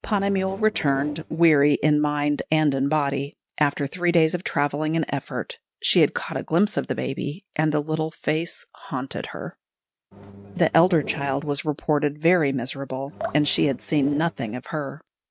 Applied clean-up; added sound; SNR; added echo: neural mask model RNNoise.